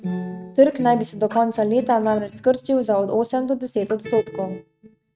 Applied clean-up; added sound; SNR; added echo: neural mask model RNNoise.